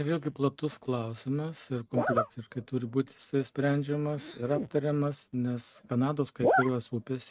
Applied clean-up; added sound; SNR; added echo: neural mask model RNNoise.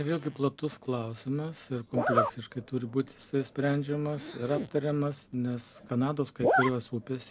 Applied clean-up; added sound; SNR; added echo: none; Zipper (clothing); 4 dB; none.